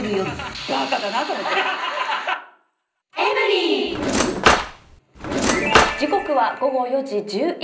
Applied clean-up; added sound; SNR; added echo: none; Cutlery, silverware / Drawer open or close; -3 dB; reverberation time 0.5 s.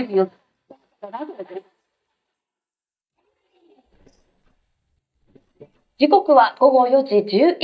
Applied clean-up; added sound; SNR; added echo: neural mask model DeepFilterNet 3.